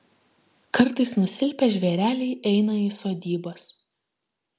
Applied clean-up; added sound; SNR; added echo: none; none; none; none.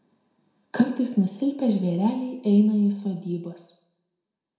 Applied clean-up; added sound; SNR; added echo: none; none; none; reverberation time 0.5 s.